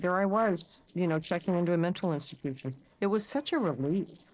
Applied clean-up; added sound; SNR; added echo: neural separator model SepFormer DNS4.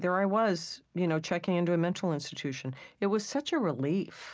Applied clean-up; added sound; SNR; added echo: none; none; none; none.